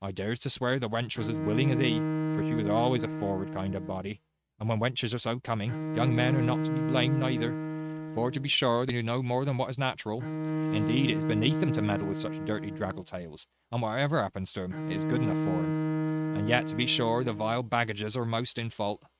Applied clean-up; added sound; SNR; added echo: neural mask model RNNoise.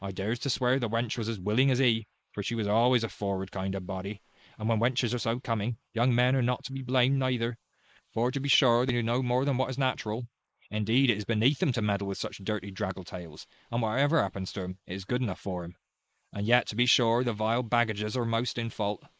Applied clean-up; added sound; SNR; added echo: neural mask model Resemble Enhance denoiser.